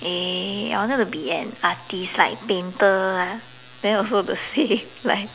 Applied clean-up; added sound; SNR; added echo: none; none; none; none.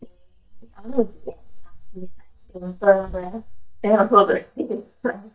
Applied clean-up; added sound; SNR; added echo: neural mask model DeepFilterNet 3.